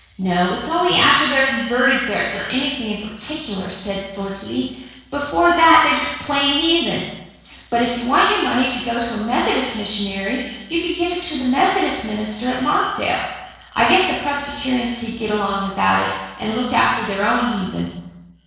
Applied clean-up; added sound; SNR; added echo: neural separator model SepFormer DNS4.